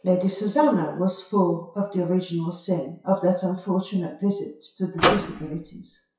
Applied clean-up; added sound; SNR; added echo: classical method WPE with log-MMSE.